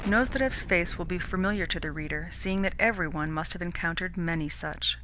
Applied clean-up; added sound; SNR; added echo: none; Explosion; 12 dB; none.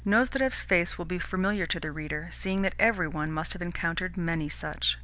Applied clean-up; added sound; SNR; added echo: none; none; none; none.